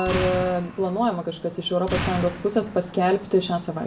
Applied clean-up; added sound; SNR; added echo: none; Explosion + Bicycle bell; 8 dB; none.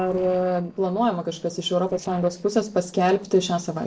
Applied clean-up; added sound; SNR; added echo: neural separator model SepFormer DNS4.